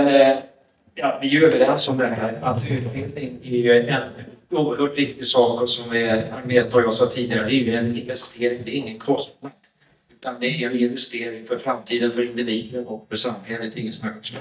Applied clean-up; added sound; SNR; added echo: neural mask model DeepFilterNet 3.